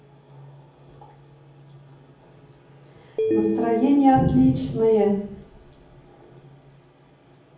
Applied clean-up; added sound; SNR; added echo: none; Telephone; 3 dB; reverberation time 0.7 s.